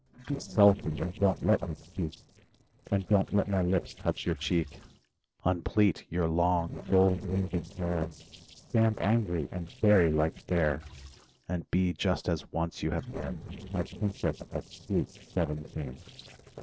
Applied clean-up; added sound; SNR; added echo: neural separator model SepFormer DNS4.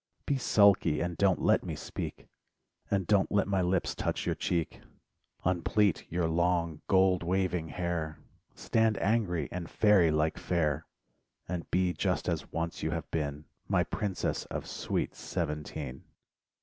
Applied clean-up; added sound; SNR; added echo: none; none; none; none.